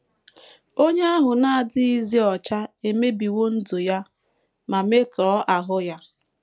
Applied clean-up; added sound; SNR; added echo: none; none; none; none.